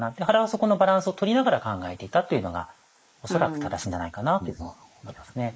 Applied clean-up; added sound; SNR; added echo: neural mask model Resemble Enhance denoiser.